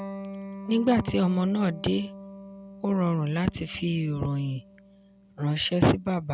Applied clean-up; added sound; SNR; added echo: none; Electric guitar; 15 dB; none.